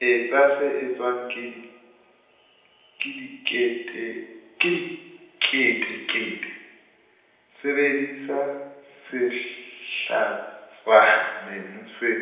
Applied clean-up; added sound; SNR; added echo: none; none; none; reverberation time 0.9 s.